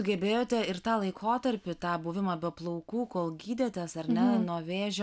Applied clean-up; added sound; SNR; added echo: none; none; none; none.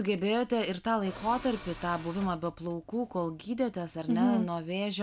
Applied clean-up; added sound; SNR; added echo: none; Tools; 18 dB; none.